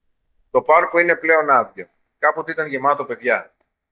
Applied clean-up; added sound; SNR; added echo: neural mask model DeepFilterNet 3.